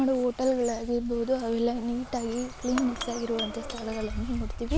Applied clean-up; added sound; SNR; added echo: none; Shatter / Crushing + Breathing; 14 dB; none.